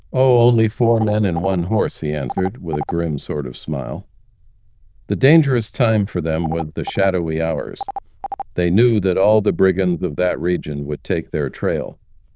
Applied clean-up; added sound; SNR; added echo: neural diffusion model UNIVERSE++.